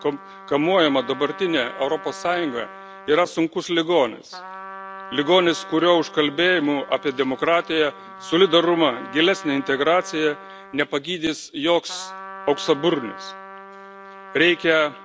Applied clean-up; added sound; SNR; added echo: none; Trumpet; 17 dB; none.